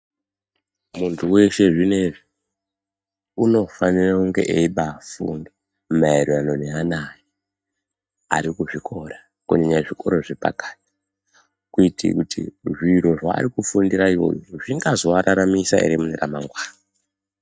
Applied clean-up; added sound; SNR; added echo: neural mask model DeepFilterNet 3.